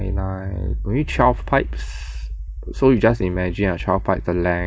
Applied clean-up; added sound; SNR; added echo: none; Accelerating, revving, vroom; 7 dB; none.